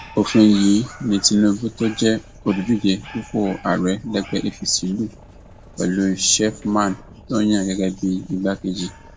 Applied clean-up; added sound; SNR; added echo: none; Boat, Water vehicle + Dog; 20 dB; none.